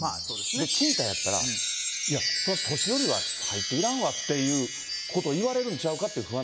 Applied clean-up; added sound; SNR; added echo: none; Chime; 0 dB; none.